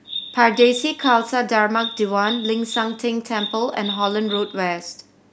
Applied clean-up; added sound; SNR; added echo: none; Bird vocalization, bird call, bird song; 11 dB; none.